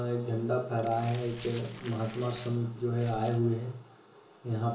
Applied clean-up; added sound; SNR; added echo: none; Glass; 14 dB; reverberation time 0.8 s.